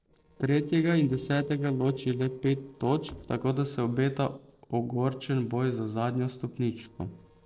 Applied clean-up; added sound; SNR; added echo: neural separator model SepFormer DNS4.